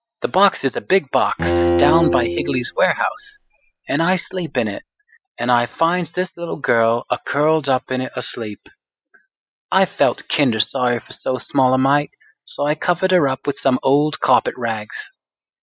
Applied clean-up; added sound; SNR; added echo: classical method spectral subtraction.